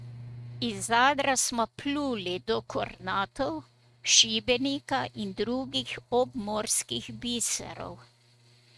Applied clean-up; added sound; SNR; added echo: neural mask model RNNoise.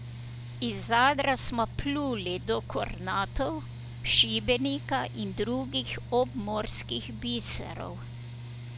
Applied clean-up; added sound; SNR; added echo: none; Mechanical fan; 11 dB; none.